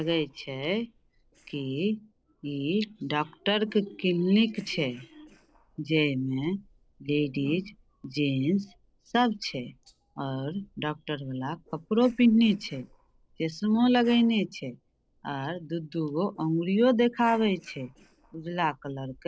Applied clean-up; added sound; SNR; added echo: neural separator model SepFormer DNS4.